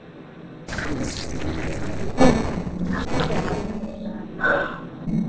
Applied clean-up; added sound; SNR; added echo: neural separator model SepFormer DNS4.